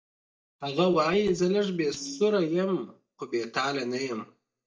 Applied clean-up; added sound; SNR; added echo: neural mask model DeepFilterNet 3.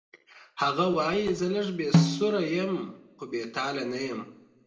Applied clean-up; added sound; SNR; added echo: none; Snare drum; -1 dB; reverberation time 0.6 s.